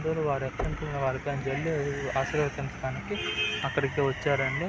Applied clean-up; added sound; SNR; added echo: none; Knock; 13 dB; none.